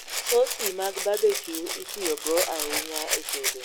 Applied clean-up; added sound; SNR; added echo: none; Rattle (instrument); 3 dB; none.